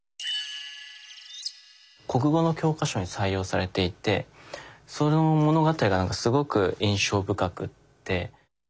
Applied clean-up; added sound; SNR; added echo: none; none; none; none.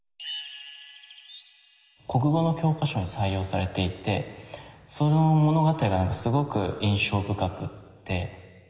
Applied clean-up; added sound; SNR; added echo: none; none; none; reverberation time 2.0 s.